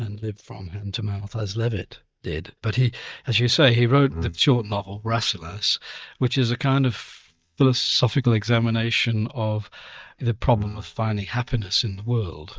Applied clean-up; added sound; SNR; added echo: neural mask model DeepFilterNet 3.